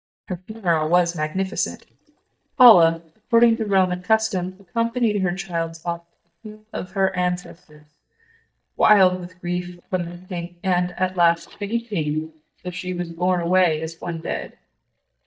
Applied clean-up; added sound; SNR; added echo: neural mask model DeepFilterNet 3.